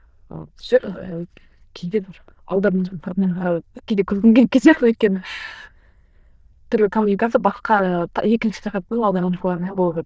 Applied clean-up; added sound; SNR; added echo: neural diffusion model UNIVERSE++.